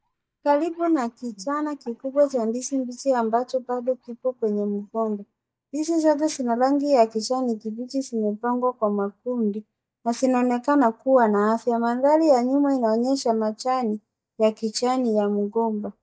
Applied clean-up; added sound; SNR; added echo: neural mask model DeepFilterNet 3.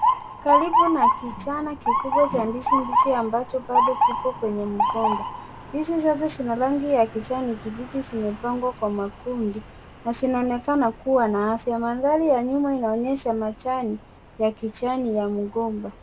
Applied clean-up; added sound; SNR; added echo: none; Motor vehicle (road) / Siren; 3 dB; none.